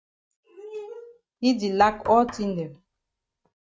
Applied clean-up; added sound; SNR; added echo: neural mask model RNNoise.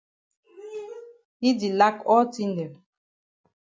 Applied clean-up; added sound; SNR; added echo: none; none; none; none.